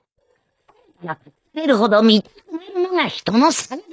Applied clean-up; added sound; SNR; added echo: neural mask model DeepFilterNet 3.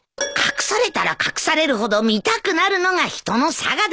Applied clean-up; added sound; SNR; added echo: none; Keyboard (musical); 17 dB; none.